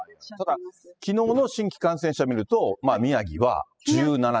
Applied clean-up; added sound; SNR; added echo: classical method spectral subtraction.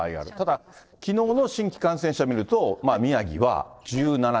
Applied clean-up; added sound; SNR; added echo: neural separator model SepFormer DNS4.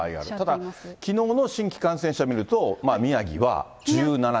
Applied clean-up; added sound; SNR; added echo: none; none; none; none.